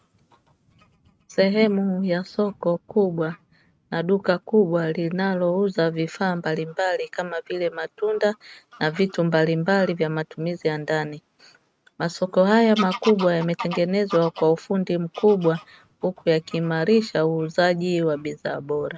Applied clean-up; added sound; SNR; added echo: neural mask model RNNoise.